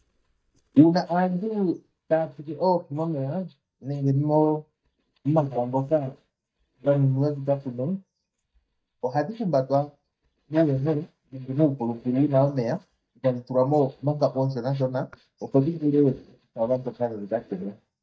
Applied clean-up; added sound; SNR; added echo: neural mask model DeepFilterNet 3.